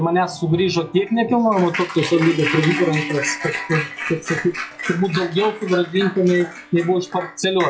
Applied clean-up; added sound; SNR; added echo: classical method log-MMSE.